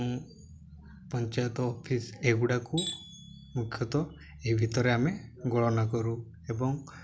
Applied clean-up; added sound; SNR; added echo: none; Tools; 14 dB; none.